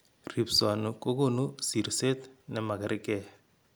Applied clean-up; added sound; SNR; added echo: none; none; none; none.